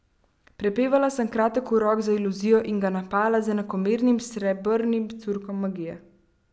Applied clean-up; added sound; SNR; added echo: none; none; none; none.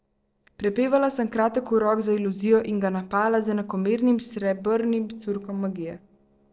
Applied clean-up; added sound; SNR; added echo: neural separator model SepFormer DNS4.